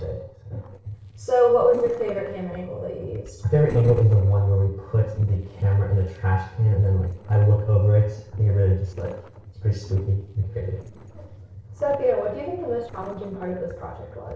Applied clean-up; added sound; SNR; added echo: neural separator model SepFormer DNS4.